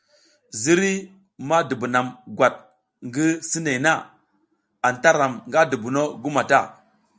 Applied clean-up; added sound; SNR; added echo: none; none; none; none.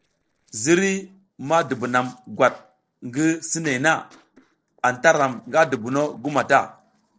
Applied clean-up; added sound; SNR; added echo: neural separator model SepFormer DNS4.